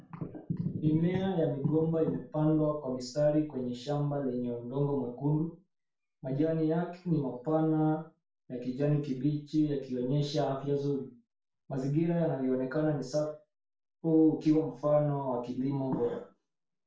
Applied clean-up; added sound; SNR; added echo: none; none; none; reverberation time 0.3 s.